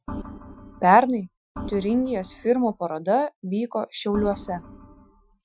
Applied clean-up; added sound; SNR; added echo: classical method Wiener filter.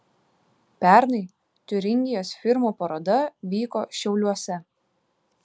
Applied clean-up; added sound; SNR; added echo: none; none; none; none.